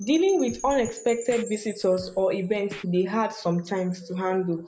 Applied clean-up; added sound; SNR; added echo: none; Scratching (performance technique) + Wind chime / Percussion; 19 dB; none.